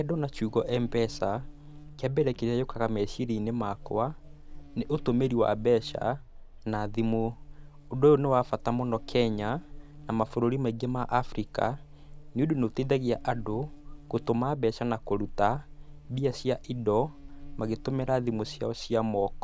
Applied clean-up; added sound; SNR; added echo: none; Buzz; 13 dB; none.